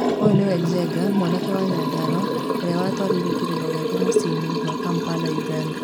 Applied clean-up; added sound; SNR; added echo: none; Liquid; -1 dB; none.